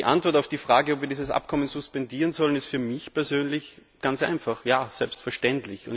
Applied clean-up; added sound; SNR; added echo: none; none; none; none.